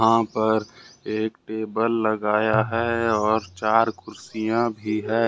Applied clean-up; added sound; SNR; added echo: none; Tabla; 13 dB; none.